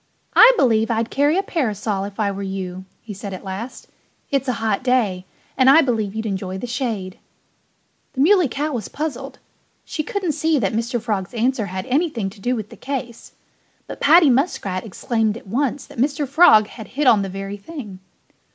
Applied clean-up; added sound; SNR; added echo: none; none; none; none.